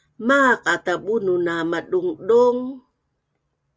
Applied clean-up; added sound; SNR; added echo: none; none; none; none.